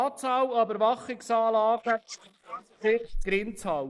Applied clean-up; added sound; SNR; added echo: neural mask model Resemble Enhance denoiser.